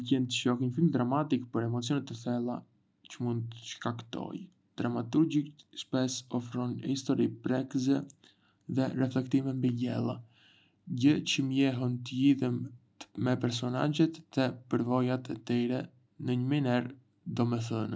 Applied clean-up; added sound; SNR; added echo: none; none; none; none.